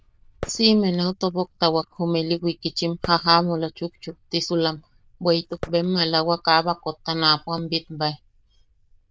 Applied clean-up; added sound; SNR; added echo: neural diffusion model UNIVERSE++.